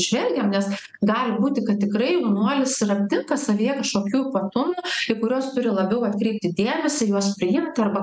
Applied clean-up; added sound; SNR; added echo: none; none; none; none.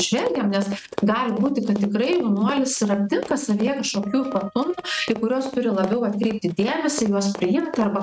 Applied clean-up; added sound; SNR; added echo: neural mask model RNNoise.